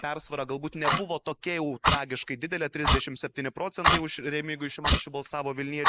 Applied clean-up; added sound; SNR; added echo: neural mask model Resemble Enhance denoiser.